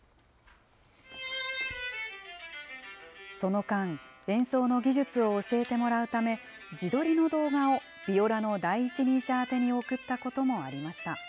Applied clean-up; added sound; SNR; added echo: none; none; none; none.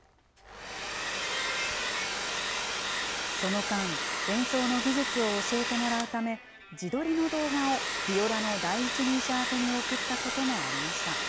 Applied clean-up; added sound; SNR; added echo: none; Domestic sounds, home sounds; 1 dB; none.